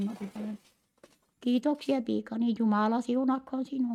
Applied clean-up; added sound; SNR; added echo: neural mask model RNNoise.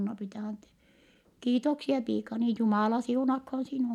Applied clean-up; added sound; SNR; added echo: none; none; none; none.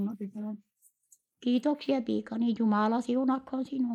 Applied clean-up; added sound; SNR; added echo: neural mask model Resemble Enhance denoiser.